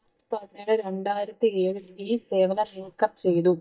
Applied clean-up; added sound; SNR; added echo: neural mask model DeepFilterNet 3.